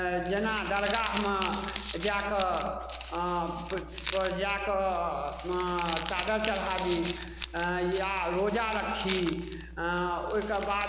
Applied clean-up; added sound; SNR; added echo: none; Crumpling, crinkling; 5 dB; none.